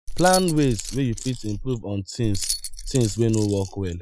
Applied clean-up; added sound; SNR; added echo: classical method Wiener filter.